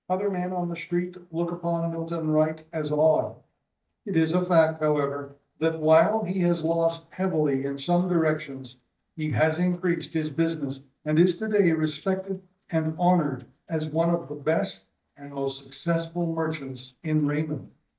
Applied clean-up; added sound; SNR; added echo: neural mask model DeepFilterNet 3.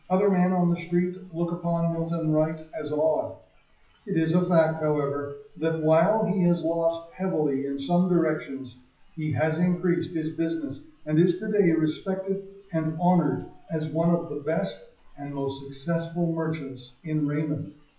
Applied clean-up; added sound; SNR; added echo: classical method WPE with log-MMSE.